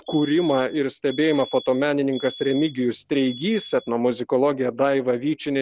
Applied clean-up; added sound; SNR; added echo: none; Alarm; 18 dB; none.